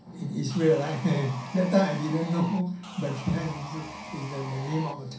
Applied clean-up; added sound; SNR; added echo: none; Sawing; 13 dB; reverberation time 0.3 s.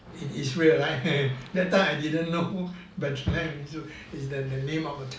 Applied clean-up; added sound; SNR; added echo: none; none; none; none.